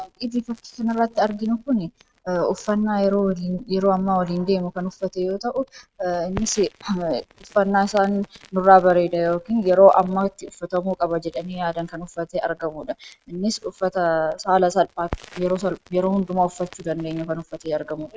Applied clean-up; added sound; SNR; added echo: neural mask model RNNoise.